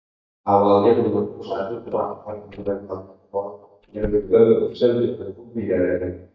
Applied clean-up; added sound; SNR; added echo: neural mask model DeepFilterNet 3.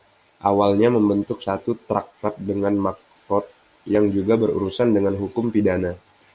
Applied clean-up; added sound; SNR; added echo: none; none; none; none.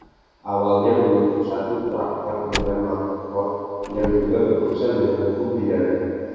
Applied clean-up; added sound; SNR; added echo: none; Slam; 15 dB; reverberation time 2.2 s.